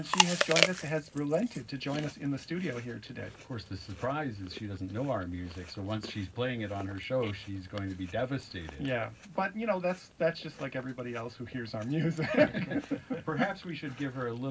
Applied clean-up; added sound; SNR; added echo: none; Chewing, mastication; 6 dB; reverberation time 0.4 s.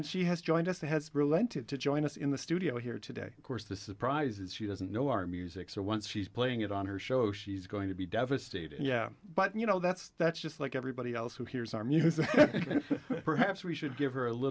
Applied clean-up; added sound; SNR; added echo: none; none; none; none.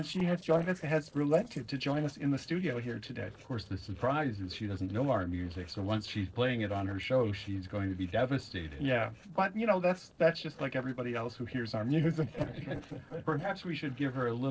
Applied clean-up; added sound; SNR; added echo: neural separator model SepFormer DNS4.